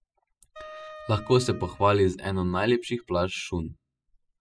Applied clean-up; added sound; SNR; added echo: classical method spectral subtraction.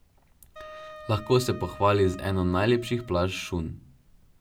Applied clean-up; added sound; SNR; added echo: none; Wind instrument, woodwind instrument; 18 dB; none.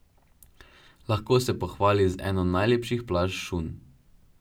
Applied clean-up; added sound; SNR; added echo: none; none; none; none.